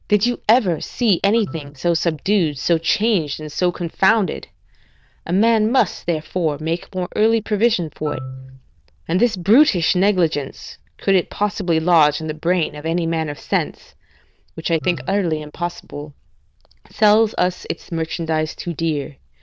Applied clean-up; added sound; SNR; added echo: neural diffusion model UNIVERSE++.